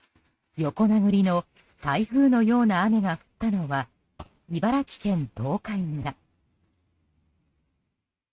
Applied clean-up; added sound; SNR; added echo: neural mask model RNNoise.